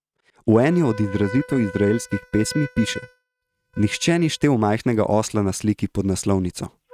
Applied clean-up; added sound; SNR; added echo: neural mask model RNNoise.